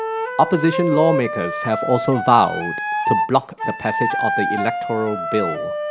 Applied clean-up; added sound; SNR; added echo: none; Wind instrument, woodwind instrument; 3 dB; none.